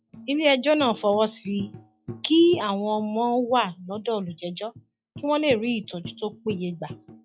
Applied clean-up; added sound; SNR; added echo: classical method log-MMSE.